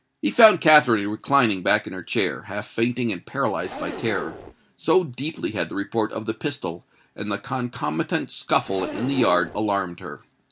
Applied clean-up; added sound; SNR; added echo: none; Zipper (clothing); 11 dB; none.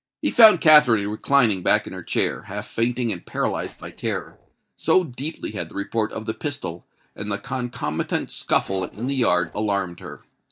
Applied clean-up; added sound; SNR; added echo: neural mask model DeepFilterNet 3.